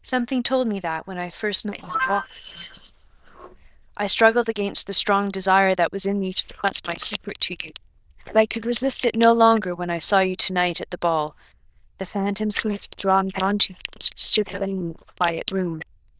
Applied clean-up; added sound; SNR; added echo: neural diffusion model UNIVERSE++.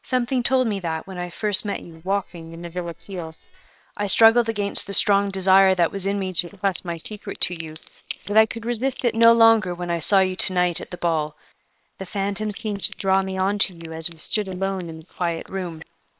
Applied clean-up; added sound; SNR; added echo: neural separator model SepFormer WHAM!.